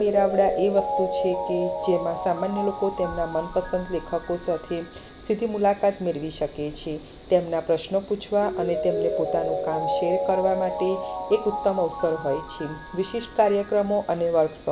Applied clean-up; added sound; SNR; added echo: none; Mallet percussion; 6 dB; none.